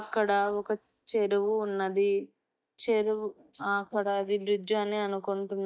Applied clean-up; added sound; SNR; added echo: neural mask model DeepFilterNet 3.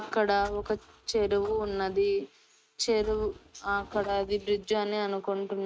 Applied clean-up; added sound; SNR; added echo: neural mask model RNNoise.